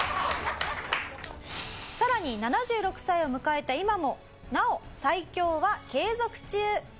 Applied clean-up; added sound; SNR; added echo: none; none; none; none.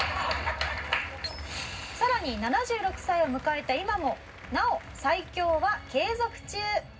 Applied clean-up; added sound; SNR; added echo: none; Applause; 20 dB; reverberation time 0.4 s.